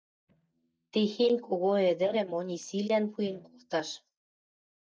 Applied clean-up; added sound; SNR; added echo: neural mask model DeepFilterNet 3.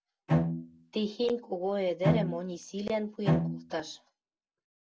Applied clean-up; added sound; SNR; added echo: none; Bowed string instrument; -2 dB; none.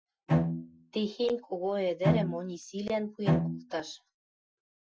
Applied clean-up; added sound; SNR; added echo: classical method Wiener filter.